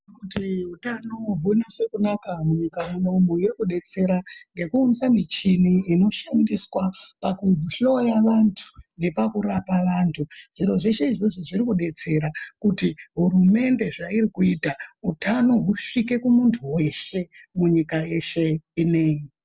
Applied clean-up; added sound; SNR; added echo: none; none; none; none.